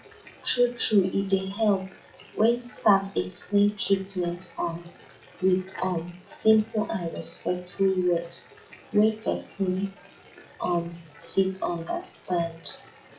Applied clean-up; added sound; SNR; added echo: classical method WPE with log-MMSE.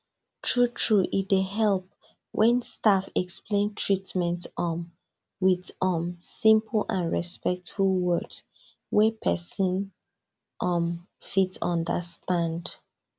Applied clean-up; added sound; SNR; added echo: none; none; none; none.